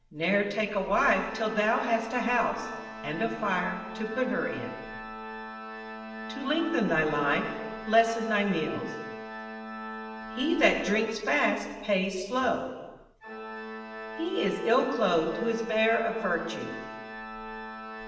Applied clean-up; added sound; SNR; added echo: none; Organ; 11 dB; reverberation time 1.2 s.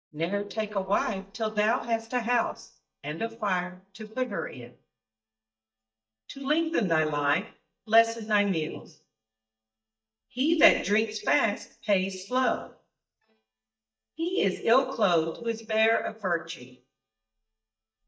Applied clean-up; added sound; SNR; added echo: neural mask model DeepFilterNet 3.